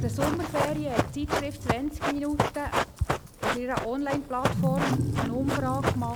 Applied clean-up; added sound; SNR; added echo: none; Run + Wild animals; -3 dB; none.